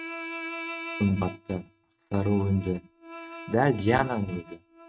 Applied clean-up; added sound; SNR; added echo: neural mask model RNNoise.